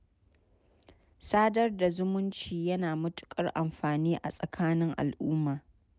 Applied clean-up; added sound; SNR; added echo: none; none; none; none.